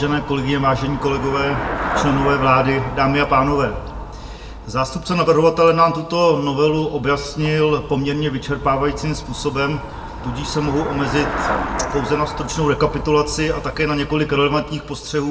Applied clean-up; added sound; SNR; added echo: none; Traffic noise, roadway noise / Bicycle; 9 dB; reverberation time 0.7 s.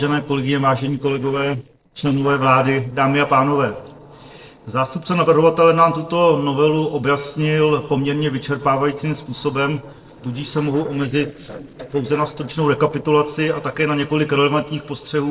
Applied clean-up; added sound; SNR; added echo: neural separator model SepFormer DNS4.